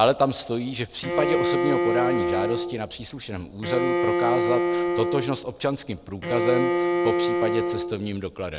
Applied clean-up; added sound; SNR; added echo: none; Bowed string instrument; -2 dB; none.